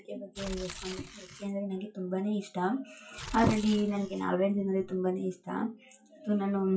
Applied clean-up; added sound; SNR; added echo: classical method WPE with log-MMSE.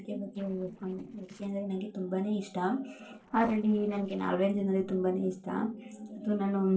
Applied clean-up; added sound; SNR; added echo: neural separator model SepFormer DNS4.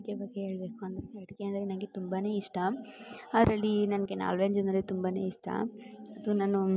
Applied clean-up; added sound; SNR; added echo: none; none; none; none.